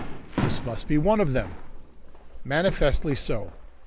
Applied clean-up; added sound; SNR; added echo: none; Fireworks; 11 dB; none.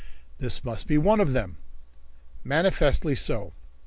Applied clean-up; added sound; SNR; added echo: none; none; none; none.